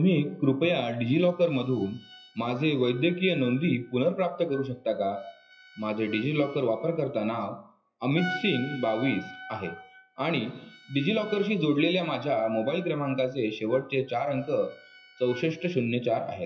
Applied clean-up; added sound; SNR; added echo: classical method WPE with log-MMSE.